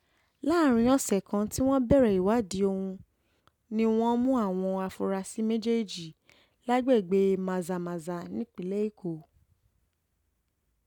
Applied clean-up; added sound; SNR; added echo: none; none; none; none.